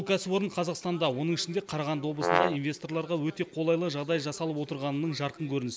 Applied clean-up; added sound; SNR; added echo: none; Brass instrument; -2 dB; none.